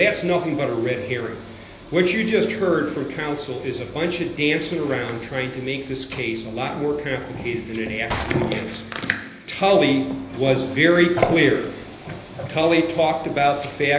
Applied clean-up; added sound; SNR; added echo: none; Sliding door / Train; 17 dB; reverberation time 0.8 s.